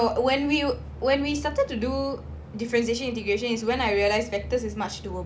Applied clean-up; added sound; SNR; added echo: none; none; none; none.